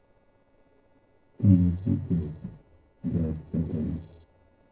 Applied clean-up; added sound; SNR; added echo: neural separator model SepFormer DNS4.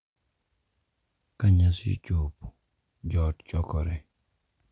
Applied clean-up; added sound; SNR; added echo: none; none; none; none.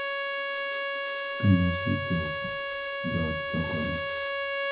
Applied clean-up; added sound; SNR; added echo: none; Bowed string instrument; 0 dB; reverberation time 0.4 s.